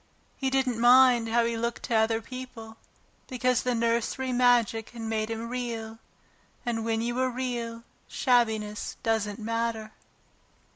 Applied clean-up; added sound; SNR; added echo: none; none; none; none.